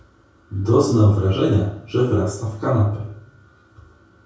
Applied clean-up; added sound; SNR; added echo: none; none; none; reverberation time 0.6 s.